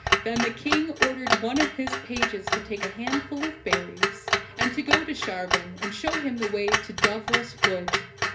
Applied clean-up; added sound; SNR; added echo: none; Clock; -3 dB; reverberation time 0.3 s.